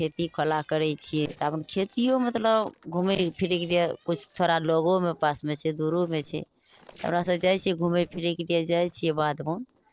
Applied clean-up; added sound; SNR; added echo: neural separator model SepFormer DNS4.